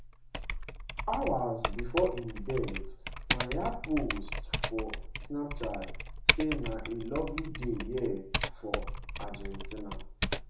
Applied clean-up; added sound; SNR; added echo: none; Typing; -2 dB; reverberation time 0.5 s.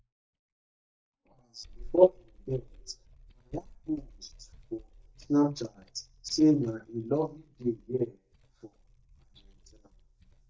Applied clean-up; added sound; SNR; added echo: neural mask model DeepFilterNet 3.